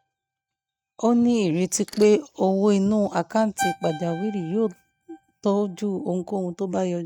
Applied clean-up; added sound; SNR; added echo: neural mask model RNNoise.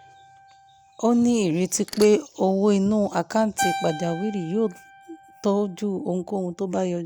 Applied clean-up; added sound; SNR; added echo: none; Keyboard (musical) + Mechanisms; 14 dB; none.